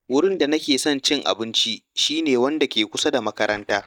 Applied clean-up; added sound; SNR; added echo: neural mask model DeepFilterNet 3.